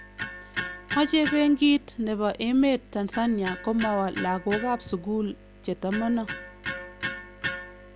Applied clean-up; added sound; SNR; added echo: none; Electric guitar; 10 dB; none.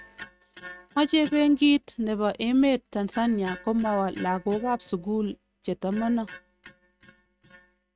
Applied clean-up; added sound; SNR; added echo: neural mask model RNNoise.